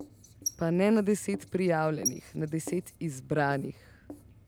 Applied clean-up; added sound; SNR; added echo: none; Writing; 12 dB; none.